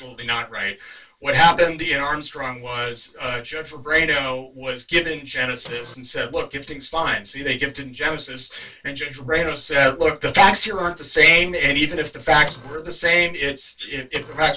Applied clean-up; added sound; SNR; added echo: neural separator model SepFormer DNS4.